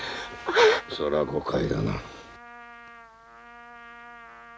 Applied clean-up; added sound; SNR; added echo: none; Trumpet; 17 dB; none.